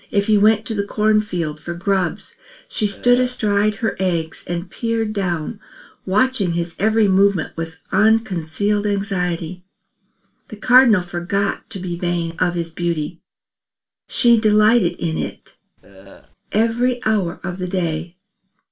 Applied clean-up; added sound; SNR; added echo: none; Burping, eructation; 18 dB; reverberation time 0.2 s.